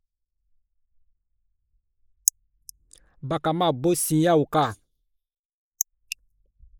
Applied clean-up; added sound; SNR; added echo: neural mask model Resemble Enhance denoiser.